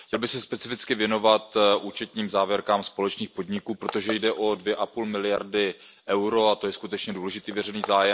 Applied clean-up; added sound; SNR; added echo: none; Crushing; 18 dB; none.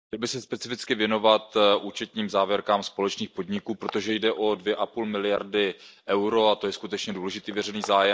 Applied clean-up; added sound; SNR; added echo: neural mask model DeepFilterNet 3.